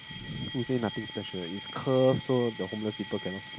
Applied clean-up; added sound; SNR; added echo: none; Alarm; 0 dB; none.